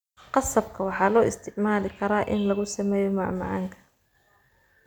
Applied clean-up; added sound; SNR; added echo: none; none; none; none.